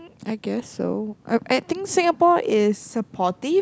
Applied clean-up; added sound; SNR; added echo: none; none; none; none.